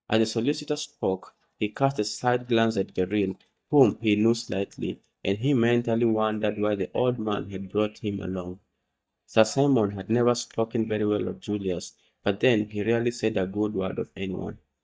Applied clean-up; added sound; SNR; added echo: neural mask model DeepFilterNet 3.